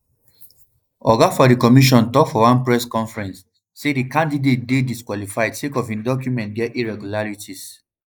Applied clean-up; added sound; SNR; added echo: neural mask model Resemble Enhance denoiser.